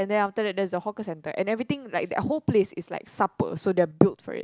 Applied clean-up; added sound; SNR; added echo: none; none; none; none.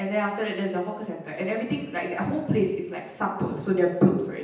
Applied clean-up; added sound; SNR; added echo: none; none; none; reverberation time 0.9 s.